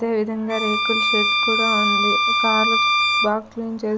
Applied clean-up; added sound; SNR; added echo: none; Bowed string instrument; -4 dB; none.